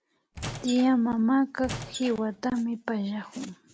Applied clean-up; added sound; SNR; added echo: none; Squeak / Wood; 12 dB; none.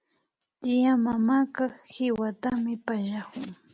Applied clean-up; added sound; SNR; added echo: none; none; none; none.